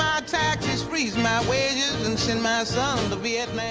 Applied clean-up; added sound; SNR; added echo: none; none; none; none.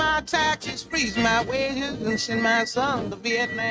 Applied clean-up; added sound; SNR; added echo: neural mask model RNNoise.